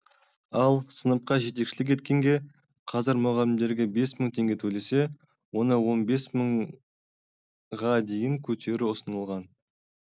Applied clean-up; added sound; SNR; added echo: none; none; none; none.